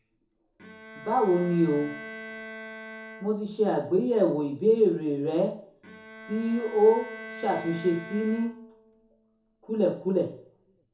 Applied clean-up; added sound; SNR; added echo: none; Bowed string instrument; 17 dB; reverberation time 0.6 s.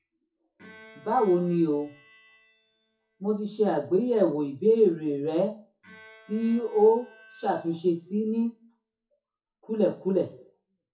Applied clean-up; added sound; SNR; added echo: classical method WPE with log-MMSE.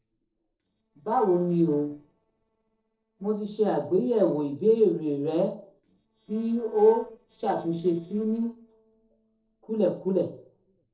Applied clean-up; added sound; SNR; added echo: neural separator model SepFormer DNS4.